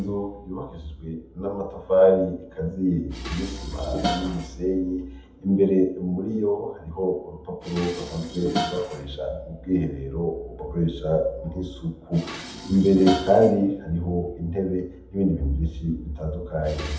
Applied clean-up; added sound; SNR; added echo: none; Dishes, pots, and pans; 12 dB; reverberation time 0.7 s.